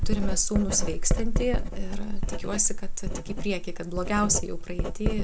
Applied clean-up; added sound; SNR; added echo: none; Writing; -4 dB; none.